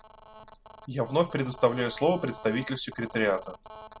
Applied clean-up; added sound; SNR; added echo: none; Telephone; 18 dB; none.